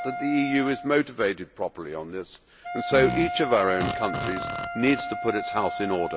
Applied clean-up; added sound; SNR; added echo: none; Fart + Wind instrument, woodwind instrument; 6 dB; none.